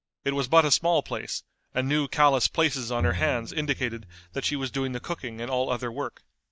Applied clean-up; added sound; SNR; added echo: neural mask model DeepFilterNet 3.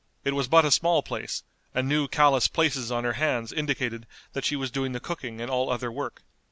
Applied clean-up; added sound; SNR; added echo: none; none; none; none.